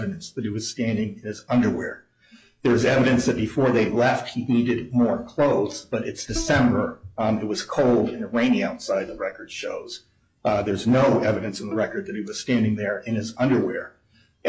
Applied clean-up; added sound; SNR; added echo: classical method log-MMSE.